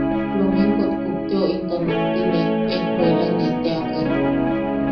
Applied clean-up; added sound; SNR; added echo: none; Guitar; -3 dB; reverberation time 0.6 s.